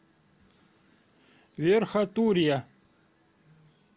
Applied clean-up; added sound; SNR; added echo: none; none; none; none.